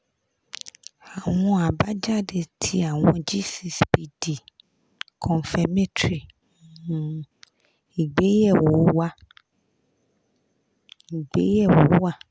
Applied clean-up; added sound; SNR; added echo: none; none; none; none.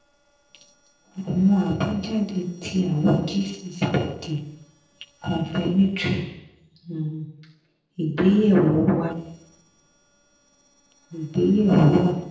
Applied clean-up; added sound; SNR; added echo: neural separator model SepFormer DNS4.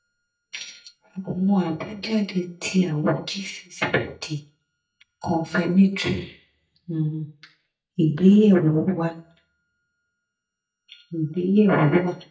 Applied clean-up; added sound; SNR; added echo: neural mask model DeepFilterNet 3.